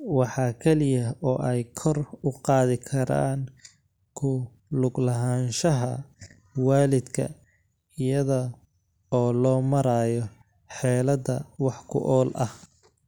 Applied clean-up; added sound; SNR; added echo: none; none; none; none.